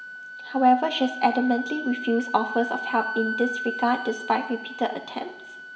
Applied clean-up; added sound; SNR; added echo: none; Wind instrument, woodwind instrument; 9 dB; reverberation time 0.9 s.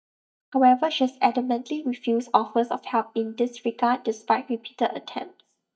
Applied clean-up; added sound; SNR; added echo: neural mask model DeepFilterNet 3.